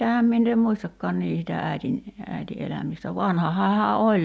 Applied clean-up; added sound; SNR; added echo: none; none; none; none.